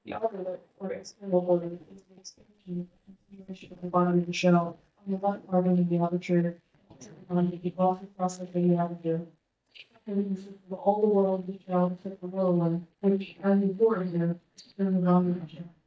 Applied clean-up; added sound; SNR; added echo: neural mask model DeepFilterNet 3.